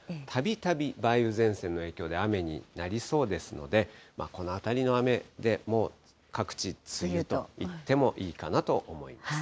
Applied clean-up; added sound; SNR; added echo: none; none; none; none.